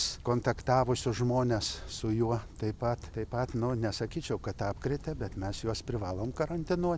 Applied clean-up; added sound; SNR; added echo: none; Animal; 16 dB; none.